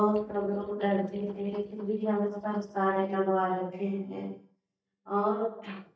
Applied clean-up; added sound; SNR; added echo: neural mask model DeepFilterNet 3.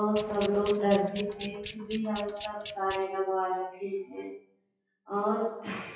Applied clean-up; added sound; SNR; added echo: classical method WPE with log-MMSE.